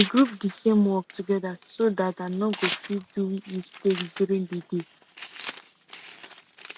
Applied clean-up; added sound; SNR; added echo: none; Tearing; 5 dB; none.